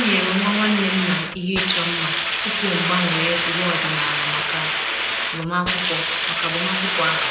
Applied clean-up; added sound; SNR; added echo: none; Hiss; -3 dB; reverberation time 0.7 s.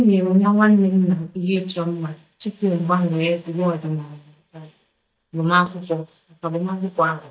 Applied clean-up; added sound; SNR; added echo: neural mask model DeepFilterNet 3.